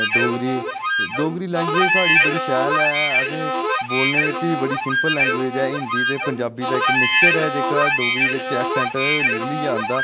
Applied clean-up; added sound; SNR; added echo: none; Harmonica; -4 dB; none.